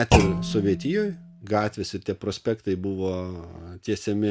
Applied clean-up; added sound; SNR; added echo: none; Thump, thud; 1 dB; none.